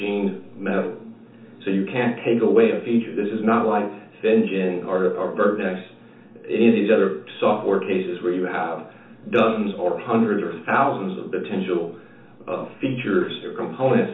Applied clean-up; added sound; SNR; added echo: none; none; none; reverberation time 0.7 s.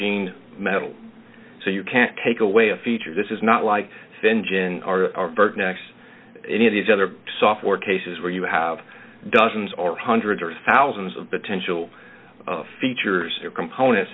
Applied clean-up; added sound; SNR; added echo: none; none; none; none.